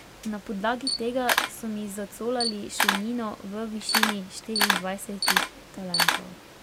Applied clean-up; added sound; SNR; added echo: none; Camera; -3 dB; none.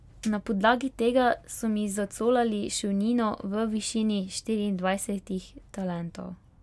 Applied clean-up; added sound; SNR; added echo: none; none; none; none.